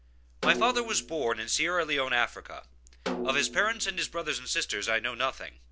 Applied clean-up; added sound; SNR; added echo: none; Snare drum; 10 dB; none.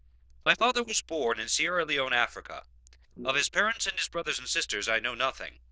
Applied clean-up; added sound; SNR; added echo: neural diffusion model UNIVERSE++.